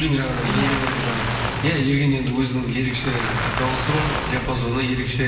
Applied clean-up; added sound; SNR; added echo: none; Waves, surf; 6 dB; reverberation time 2.3 s.